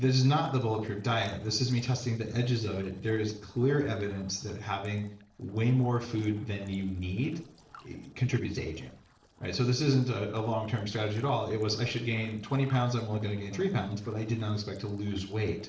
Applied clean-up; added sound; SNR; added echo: neural separator model SepFormer DNS4.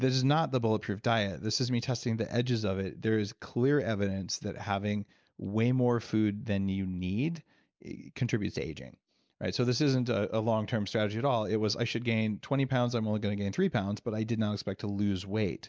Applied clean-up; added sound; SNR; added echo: none; none; none; none.